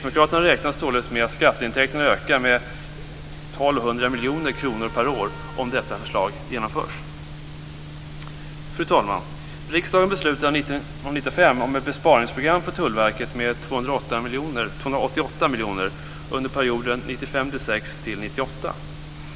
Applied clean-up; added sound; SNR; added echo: none; Trumpet; 19 dB; none.